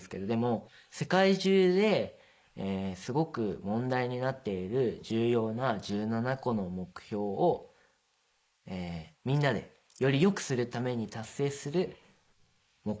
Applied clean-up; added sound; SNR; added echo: neural mask model Resemble Enhance denoiser.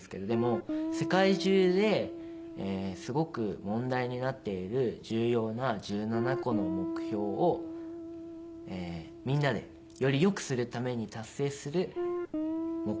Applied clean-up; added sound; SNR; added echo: none; Guitar; 7 dB; none.